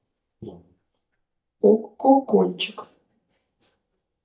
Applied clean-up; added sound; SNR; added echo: neural mask model DeepFilterNet 3.